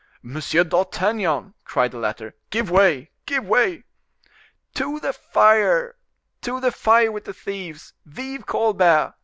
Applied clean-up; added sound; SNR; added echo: none; none; none; none.